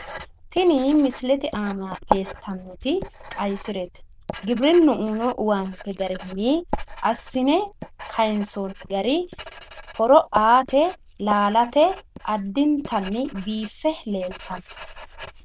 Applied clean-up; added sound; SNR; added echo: neural diffusion model UNIVERSE++.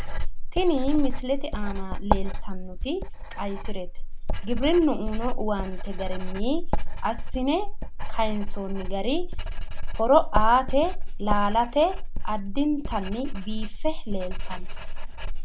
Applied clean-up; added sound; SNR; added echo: none; Writing; -3 dB; none.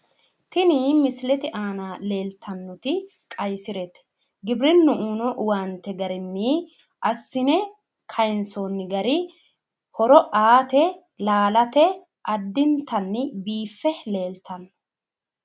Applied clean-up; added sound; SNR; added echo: none; none; none; none.